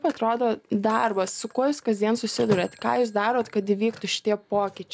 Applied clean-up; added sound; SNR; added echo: none; Telephone; 17 dB; none.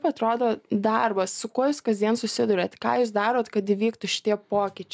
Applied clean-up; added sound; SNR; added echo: none; none; none; none.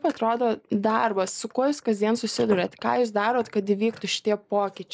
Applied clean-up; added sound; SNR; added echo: neural mask model Resemble Enhance denoiser.